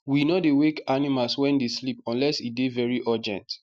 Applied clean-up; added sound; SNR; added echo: none; none; none; none.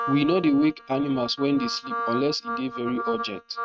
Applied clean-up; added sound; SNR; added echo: neural mask model RNNoise.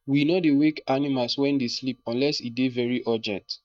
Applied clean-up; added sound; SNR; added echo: neural mask model DeepFilterNet 3.